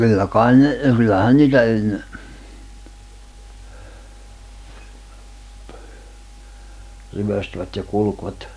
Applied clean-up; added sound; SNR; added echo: none; none; none; none.